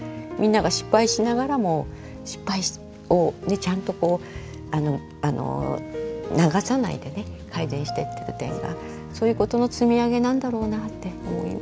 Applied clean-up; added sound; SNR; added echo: none; none; none; none.